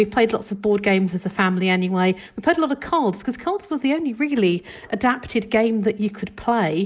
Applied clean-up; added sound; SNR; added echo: none; none; none; none.